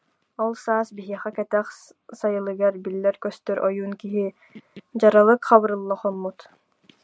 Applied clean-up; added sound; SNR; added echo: none; none; none; none.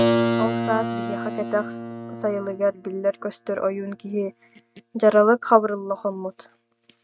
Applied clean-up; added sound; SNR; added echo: neural mask model RNNoise.